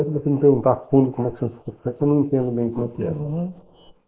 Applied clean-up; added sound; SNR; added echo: neural mask model Resemble Enhance denoiser.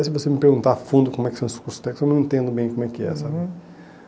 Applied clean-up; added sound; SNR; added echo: none; none; none; none.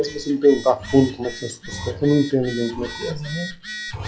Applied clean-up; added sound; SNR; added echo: classical method log-MMSE.